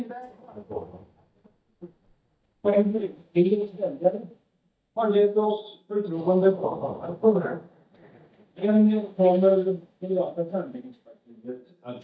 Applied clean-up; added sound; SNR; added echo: neural mask model DeepFilterNet 3.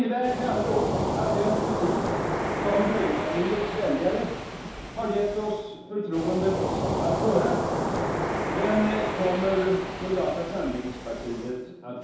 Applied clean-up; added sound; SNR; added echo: none; Waves, surf; 2 dB; reverberation time 0.8 s.